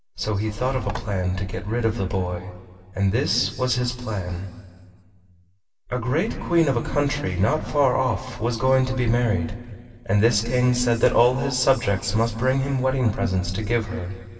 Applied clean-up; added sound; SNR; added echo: none; Telephone; 17 dB; reverberation time 2.2 s.